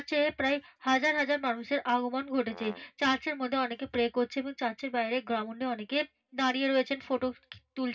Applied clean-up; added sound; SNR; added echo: none; Brass instrument; 18 dB; reverberation time 0.4 s.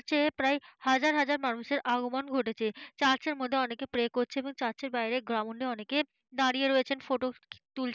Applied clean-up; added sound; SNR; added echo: none; none; none; none.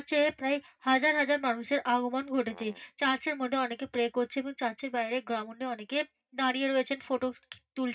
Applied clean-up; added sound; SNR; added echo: neural mask model DeepFilterNet 3.